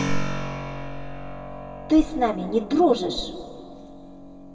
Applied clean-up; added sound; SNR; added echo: none; Keyboard (musical); 9 dB; reverberation time 2.4 s.